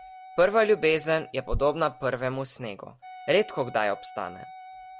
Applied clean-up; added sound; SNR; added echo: none; Wind instrument, woodwind instrument; 19 dB; none.